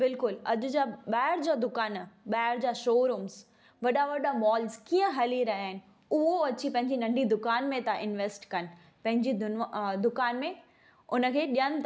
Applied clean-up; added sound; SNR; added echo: none; none; none; none.